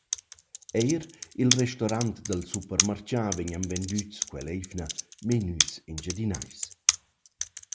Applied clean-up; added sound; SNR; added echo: none; Computer keyboard; 2 dB; none.